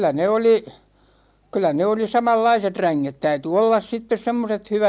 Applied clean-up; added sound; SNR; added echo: none; none; none; none.